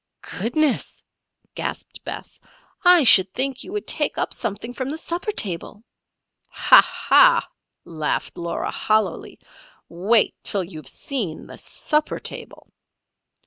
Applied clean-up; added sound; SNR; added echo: none; none; none; none.